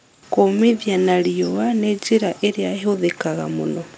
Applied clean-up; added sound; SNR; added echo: none; none; none; none.